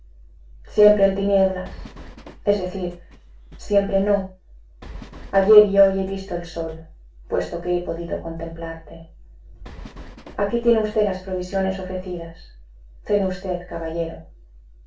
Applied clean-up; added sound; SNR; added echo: none; Train; 18 dB; reverberation time 0.3 s.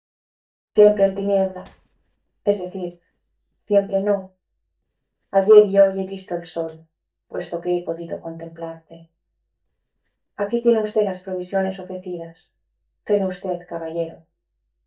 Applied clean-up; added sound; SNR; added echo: neural mask model DeepFilterNet 3.